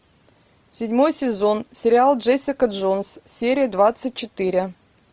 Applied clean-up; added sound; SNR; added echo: none; none; none; none.